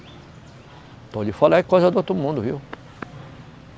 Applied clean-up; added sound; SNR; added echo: none; none; none; none.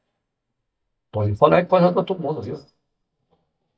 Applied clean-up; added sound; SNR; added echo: neural mask model DeepFilterNet 3.